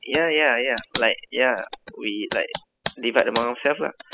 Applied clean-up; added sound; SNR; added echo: classical method spectral subtraction.